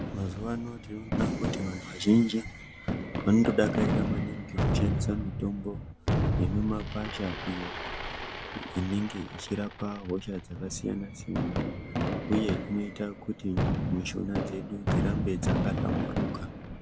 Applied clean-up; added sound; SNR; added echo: none; Fireworks; 0 dB; none.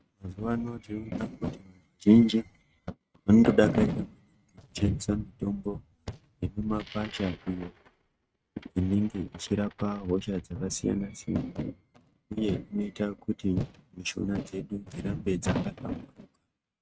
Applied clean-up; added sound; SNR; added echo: neural mask model RNNoise.